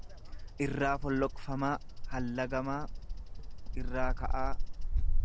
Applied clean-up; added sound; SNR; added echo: none; Bird vocalization, bird call, bird song; -4 dB; none.